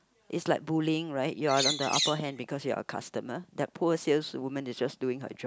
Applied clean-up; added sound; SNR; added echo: none; Bird; 1 dB; none.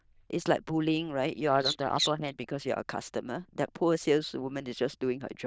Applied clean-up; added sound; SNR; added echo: neural diffusion model UNIVERSE++.